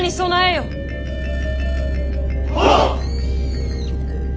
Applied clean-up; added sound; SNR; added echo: none; Marimba, xylophone; 16 dB; none.